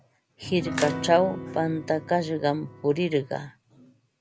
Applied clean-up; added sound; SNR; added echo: none; Piano + Splash, splatter; 9 dB; none.